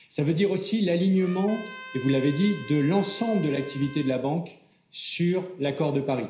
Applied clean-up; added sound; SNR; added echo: none; Trumpet; 18 dB; reverberation time 0.5 s.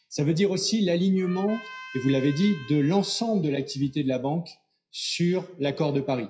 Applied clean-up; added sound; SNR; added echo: classical method WPE with log-MMSE.